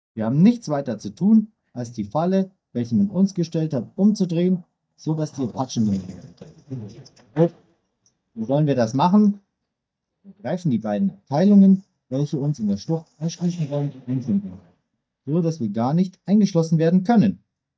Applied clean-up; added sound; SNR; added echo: neural mask model DeepFilterNet 3.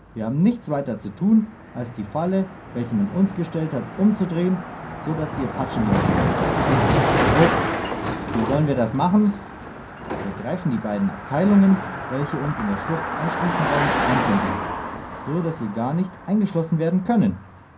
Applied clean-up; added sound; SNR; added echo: none; Car passing by; 3 dB; reverberation time 0.3 s.